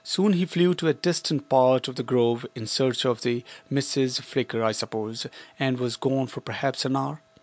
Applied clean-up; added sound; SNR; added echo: none; none; none; none.